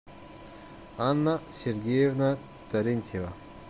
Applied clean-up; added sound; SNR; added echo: none; none; none; none.